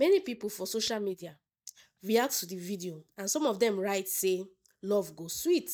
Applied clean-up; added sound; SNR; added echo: neural mask model DeepFilterNet 3.